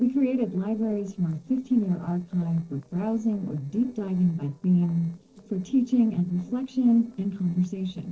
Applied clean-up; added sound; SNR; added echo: neural separator model SepFormer DNS4.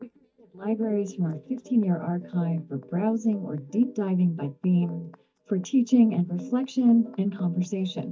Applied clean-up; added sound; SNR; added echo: neural mask model DeepFilterNet 3.